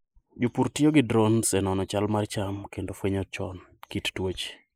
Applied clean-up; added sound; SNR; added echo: neural mask model Resemble Enhance denoiser.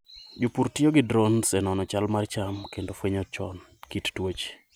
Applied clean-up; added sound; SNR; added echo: none; none; none; none.